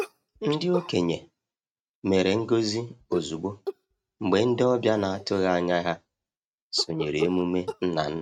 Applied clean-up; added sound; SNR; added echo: neural mask model RNNoise.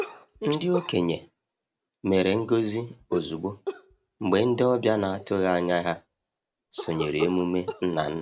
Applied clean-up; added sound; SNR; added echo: none; Cough; 13 dB; none.